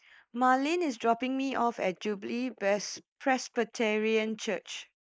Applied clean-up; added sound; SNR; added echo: neural mask model Resemble Enhance denoiser.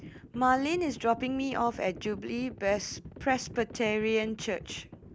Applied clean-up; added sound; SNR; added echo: none; Livestock, farm animals, working animals; 15 dB; none.